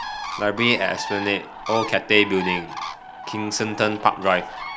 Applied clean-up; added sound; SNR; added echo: none; Bird; 9 dB; none.